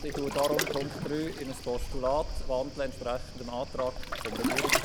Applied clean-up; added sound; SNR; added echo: none; Waves, surf; 1 dB; none.